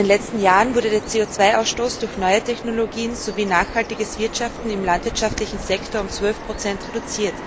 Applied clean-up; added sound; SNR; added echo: none; Bird vocalization, bird call, bird song; 11 dB; none.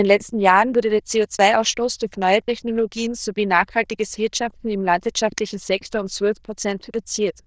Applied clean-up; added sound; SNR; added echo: neural diffusion model UNIVERSE++.